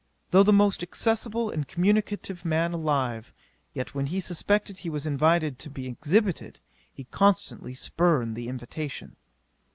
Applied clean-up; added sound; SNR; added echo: none; none; none; none.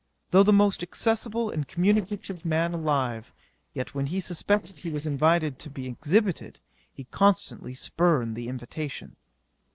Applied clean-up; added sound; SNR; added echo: neural separator model SepFormer DNS4.